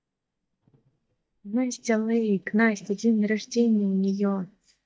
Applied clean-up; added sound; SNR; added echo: neural mask model DeepFilterNet 3.